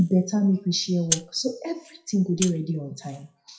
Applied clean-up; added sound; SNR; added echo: classical method WPE with log-MMSE.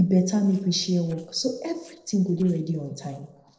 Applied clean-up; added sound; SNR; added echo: neural separator model SepFormer DNS4.